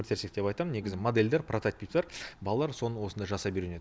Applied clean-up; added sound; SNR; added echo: none; none; none; none.